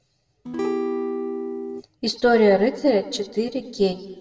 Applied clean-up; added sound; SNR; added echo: none; Acoustic guitar / Strum; 3 dB; reverberation time 1.1 s.